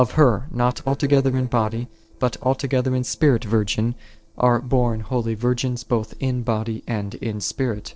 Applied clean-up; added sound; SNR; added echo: neural separator model SepFormer DNS4.